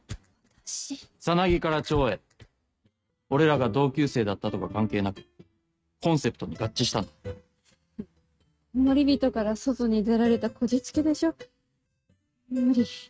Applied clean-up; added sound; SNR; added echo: neural mask model RNNoise.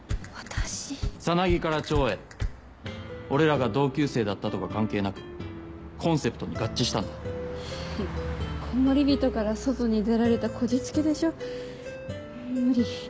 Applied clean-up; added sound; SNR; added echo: none; Bus; 14 dB; none.